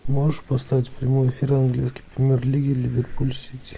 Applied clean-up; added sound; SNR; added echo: none; none; none; none.